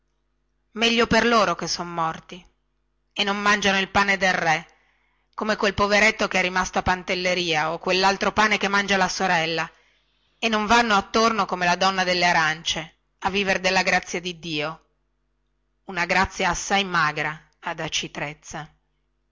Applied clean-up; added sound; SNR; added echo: none; none; none; none.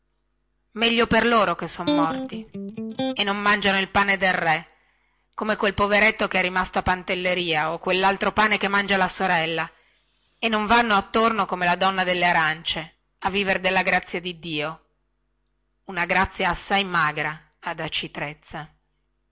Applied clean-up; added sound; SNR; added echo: none; Electric guitar; 4 dB; none.